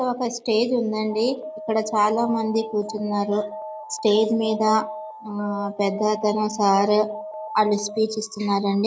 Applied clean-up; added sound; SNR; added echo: none; Alarm; 12 dB; none.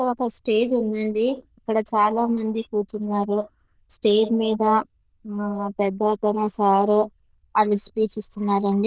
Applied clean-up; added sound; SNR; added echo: neural diffusion model UNIVERSE++.